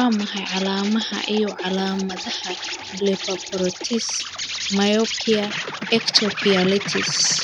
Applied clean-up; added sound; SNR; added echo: none; Insect; 7 dB; none.